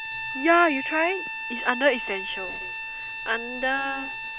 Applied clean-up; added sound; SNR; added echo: none; Bowed string instrument; 7 dB; none.